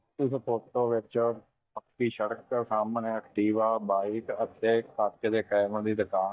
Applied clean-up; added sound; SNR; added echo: neural mask model DeepFilterNet 3.